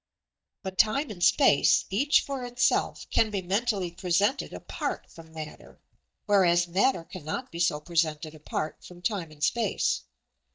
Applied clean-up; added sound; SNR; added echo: neural mask model DeepFilterNet 3.